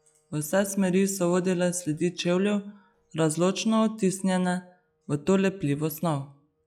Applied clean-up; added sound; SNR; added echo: classical method log-MMSE.